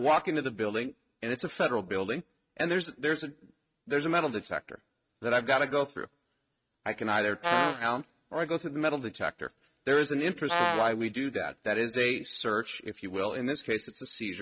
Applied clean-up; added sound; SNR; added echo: neural mask model RNNoise.